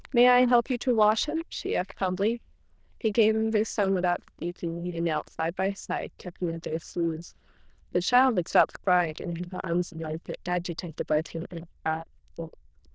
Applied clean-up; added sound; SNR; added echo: neural diffusion model UNIVERSE++.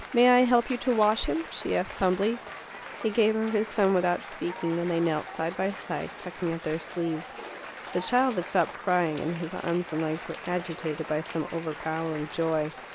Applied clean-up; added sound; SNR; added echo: none; Applause / Cheering; 13 dB; none.